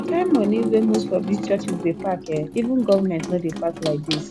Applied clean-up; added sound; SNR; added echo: none; Sink (filling or washing) / Water tap, faucet; 7 dB; none.